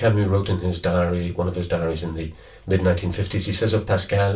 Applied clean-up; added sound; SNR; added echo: none; none; none; reverberation time 0.3 s.